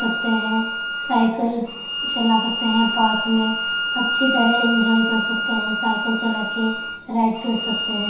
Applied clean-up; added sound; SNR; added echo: none; Bowed string instrument; 3 dB; reverberation time 0.7 s.